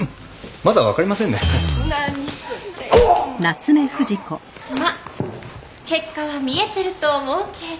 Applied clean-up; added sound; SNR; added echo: none; none; none; none.